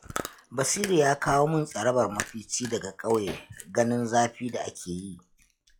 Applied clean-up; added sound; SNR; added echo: classical method log-MMSE.